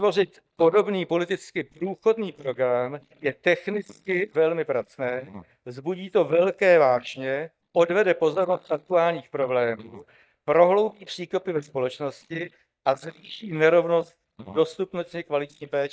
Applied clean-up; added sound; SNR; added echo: neural mask model DeepFilterNet 3.